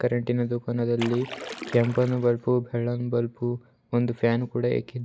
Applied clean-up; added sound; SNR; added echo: none; Splash, splatter; 14 dB; none.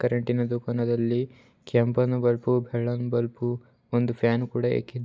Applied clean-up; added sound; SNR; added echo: none; none; none; none.